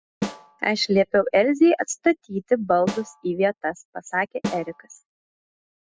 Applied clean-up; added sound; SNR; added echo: classical method spectral subtraction.